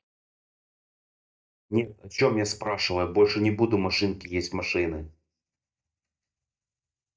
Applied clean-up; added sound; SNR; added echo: neural mask model DeepFilterNet 3.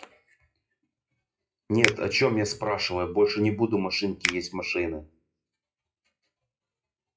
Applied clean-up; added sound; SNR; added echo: classical method WPE with log-MMSE.